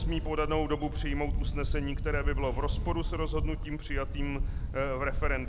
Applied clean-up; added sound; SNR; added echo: none; Camera; -3 dB; none.